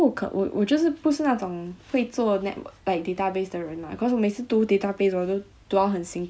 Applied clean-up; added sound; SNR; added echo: none; none; none; none.